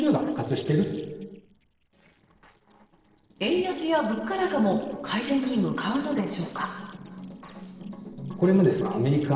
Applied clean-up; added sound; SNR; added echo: neural separator model SepFormer DNS4.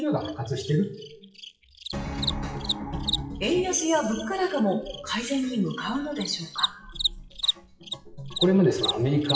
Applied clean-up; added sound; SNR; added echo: classical method WPE with log-MMSE.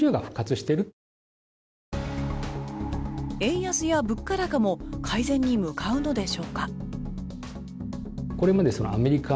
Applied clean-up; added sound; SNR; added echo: none; none; none; none.